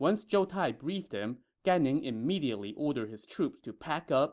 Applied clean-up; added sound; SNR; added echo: none; none; none; none.